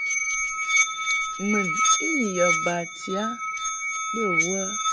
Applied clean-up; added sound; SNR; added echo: none; Musical instrument; -5 dB; none.